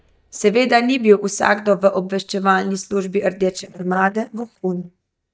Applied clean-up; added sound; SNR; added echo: neural mask model DeepFilterNet 3.